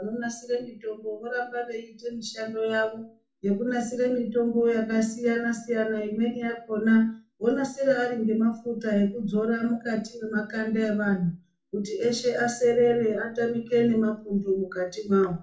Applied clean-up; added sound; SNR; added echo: none; none; none; reverberation time 0.3 s.